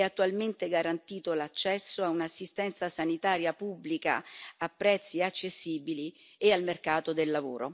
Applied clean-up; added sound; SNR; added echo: none; none; none; none.